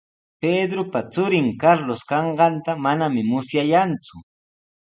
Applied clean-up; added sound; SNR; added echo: none; none; none; none.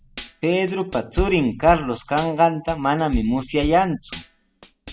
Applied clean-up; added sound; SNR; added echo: none; Tambourine / Drum / Drum kit; 12 dB; none.